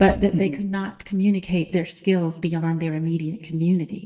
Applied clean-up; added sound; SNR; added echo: neural mask model DeepFilterNet 3.